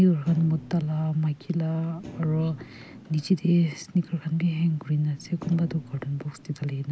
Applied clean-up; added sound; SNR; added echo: none; Thump, thud; 19 dB; none.